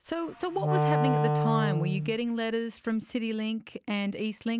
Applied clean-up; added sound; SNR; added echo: none; Wind instrument, woodwind instrument; -3 dB; none.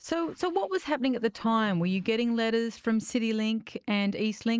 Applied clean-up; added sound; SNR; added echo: neural mask model Resemble Enhance denoiser.